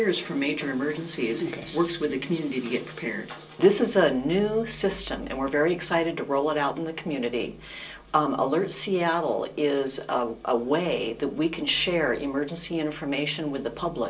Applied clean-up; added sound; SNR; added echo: none; none; none; reverberation time 0.2 s.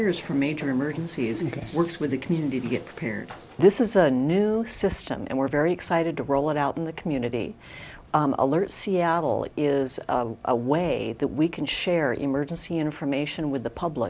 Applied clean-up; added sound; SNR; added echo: none; none; none; none.